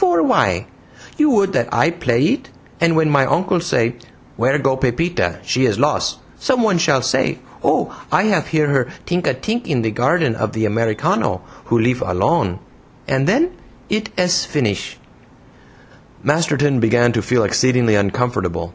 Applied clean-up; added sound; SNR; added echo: none; none; none; none.